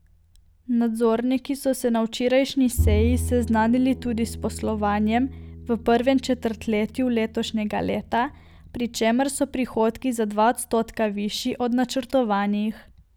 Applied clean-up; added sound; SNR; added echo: none; Bowed string instrument; 10 dB; none.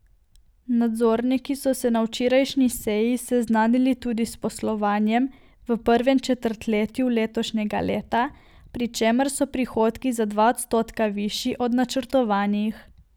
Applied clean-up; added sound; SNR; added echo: none; none; none; none.